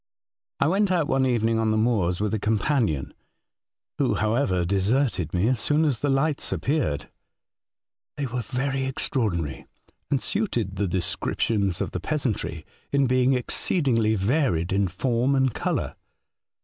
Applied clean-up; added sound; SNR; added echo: none; none; none; none.